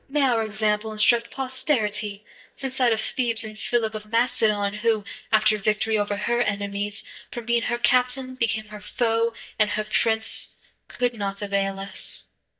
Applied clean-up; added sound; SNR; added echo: neural mask model DeepFilterNet 3.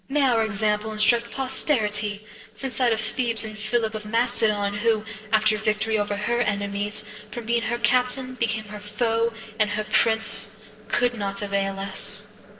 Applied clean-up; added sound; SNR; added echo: neural separator model SepFormer DNS4.